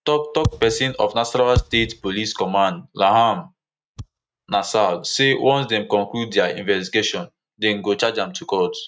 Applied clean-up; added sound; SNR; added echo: neural mask model RNNoise.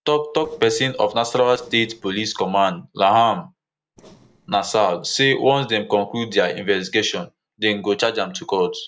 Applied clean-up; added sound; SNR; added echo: neural separator model SepFormer DNS4.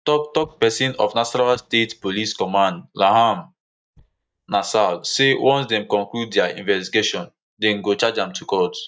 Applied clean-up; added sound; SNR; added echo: neural mask model DeepFilterNet 3.